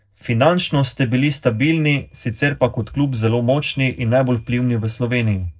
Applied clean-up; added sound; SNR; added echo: neural separator model SepFormer DNS4.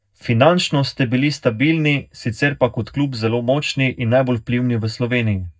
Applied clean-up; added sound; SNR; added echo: neural mask model DeepFilterNet 3.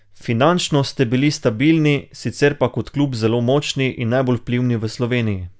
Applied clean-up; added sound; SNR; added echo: none; none; none; none.